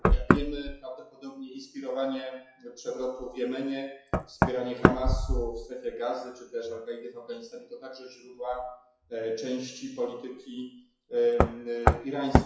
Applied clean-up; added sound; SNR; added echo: classical method WPE with log-MMSE.